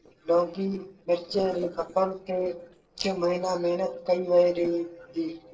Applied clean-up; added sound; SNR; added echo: neural separator model SepFormer DNS4.